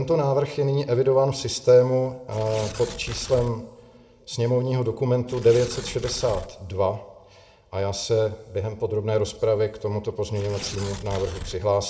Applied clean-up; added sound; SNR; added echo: none; Tearing; 14 dB; reverberation time 0.7 s.